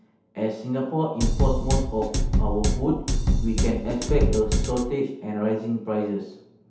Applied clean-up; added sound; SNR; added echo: none; Drum kit; -4 dB; reverberation time 0.8 s.